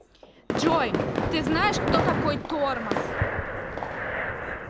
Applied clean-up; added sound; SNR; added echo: none; Breathing + Fireworks; -2 dB; none.